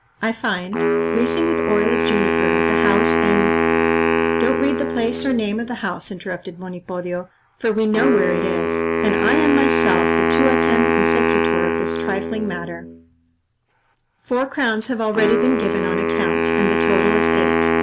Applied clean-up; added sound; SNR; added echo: none; Wind instrument, woodwind instrument; -3 dB; none.